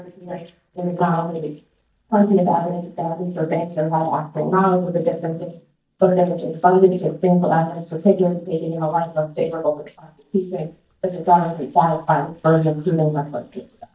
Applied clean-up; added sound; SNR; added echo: neural mask model DeepFilterNet 3.